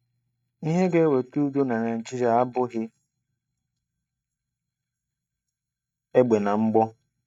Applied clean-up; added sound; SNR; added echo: neural mask model DeepFilterNet 3.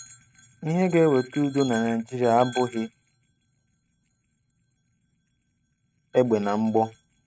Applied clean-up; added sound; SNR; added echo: neural mask model RNNoise.